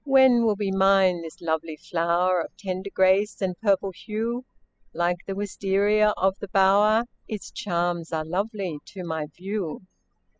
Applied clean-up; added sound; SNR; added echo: classical method spectral subtraction.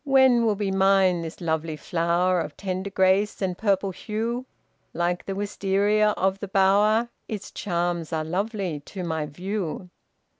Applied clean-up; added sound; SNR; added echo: none; none; none; none.